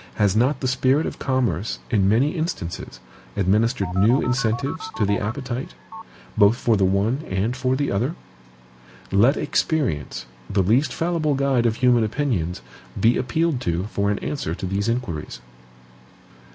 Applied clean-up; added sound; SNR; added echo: none; Telephone; 13 dB; none.